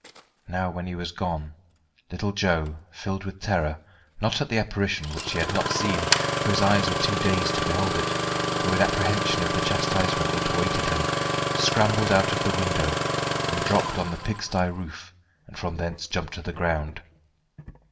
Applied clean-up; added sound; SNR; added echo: none; Engine starting; 1 dB; reverberation time 0.3 s.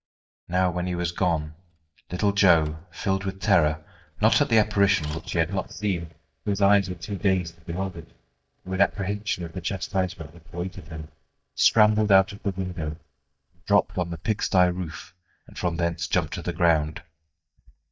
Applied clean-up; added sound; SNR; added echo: neural mask model DeepFilterNet 3.